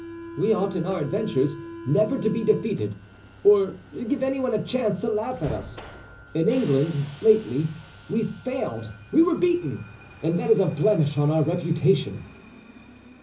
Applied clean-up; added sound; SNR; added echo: none; Subway, metro, underground; 17 dB; reverberation time 0.5 s.